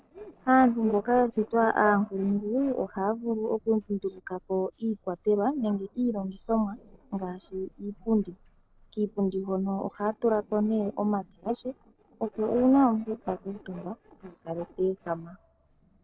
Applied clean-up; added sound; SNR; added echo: neural separator model SepFormer DNS4.